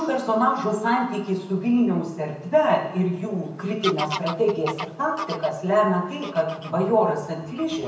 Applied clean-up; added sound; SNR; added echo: none; Bird vocalization, bird call, bird song / Fowl; 14 dB; reverberation time 0.8 s.